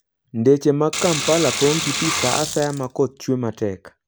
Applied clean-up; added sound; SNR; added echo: none; Sink (filling or washing) / Water; 4 dB; none.